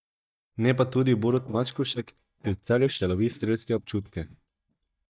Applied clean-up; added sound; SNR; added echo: neural mask model DeepFilterNet 3.